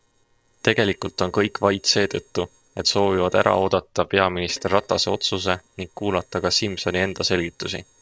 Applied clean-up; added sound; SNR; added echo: neural separator model SepFormer DNS4.